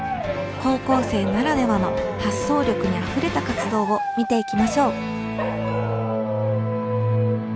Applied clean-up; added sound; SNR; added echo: none; Dog; 5 dB; none.